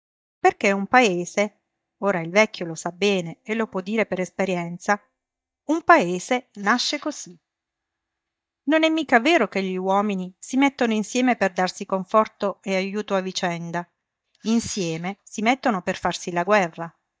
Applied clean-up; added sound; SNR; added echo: neural mask model DeepFilterNet 3.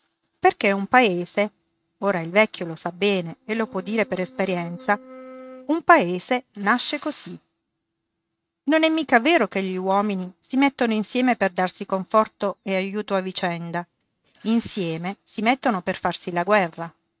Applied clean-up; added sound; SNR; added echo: neural mask model RNNoise.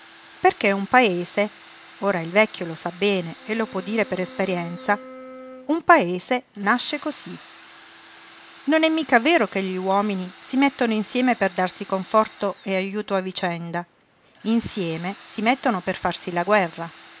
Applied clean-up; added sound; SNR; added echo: none; Wind instrument, woodwind instrument + Domestic sounds, home sounds; 19 dB; none.